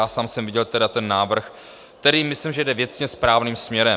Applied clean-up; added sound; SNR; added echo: none; none; none; none.